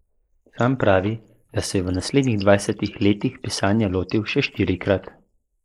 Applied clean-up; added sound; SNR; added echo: neural mask model Resemble Enhance denoiser.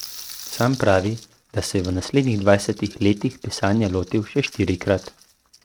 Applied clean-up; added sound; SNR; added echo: neural mask model RNNoise.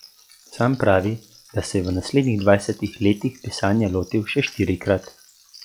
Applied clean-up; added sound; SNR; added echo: classical method log-MMSE.